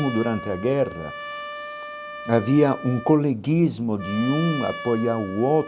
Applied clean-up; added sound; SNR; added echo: none; Trumpet; 12 dB; none.